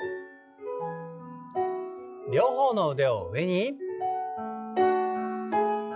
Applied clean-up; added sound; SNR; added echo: classical method log-MMSE.